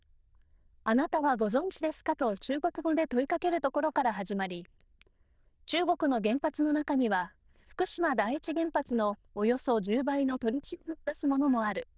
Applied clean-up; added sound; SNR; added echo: neural diffusion model UNIVERSE++.